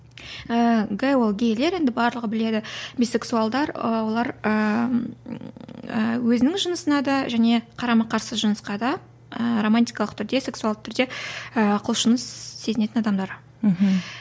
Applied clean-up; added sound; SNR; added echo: none; none; none; none.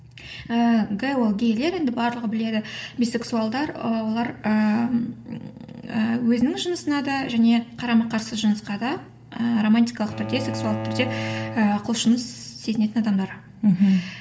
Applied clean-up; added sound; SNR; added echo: none; Bowed string instrument; 9 dB; reverberation time 1.2 s.